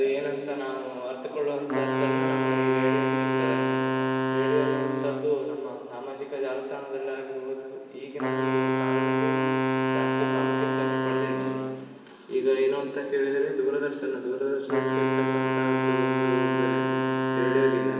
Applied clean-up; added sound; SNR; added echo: none; Wind instrument, woodwind instrument; -2 dB; reverberation time 2.5 s.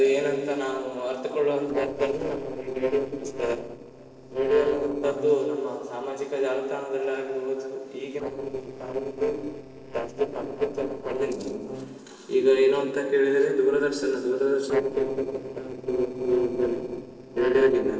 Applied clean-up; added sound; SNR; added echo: neural separator model SepFormer DNS4.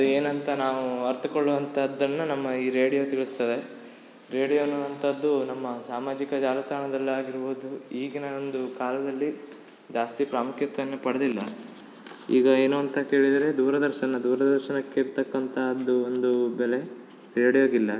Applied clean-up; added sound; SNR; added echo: none; none; none; none.